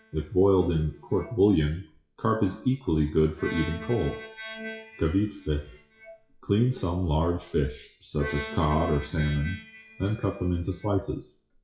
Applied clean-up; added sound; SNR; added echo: classical method WPE with log-MMSE.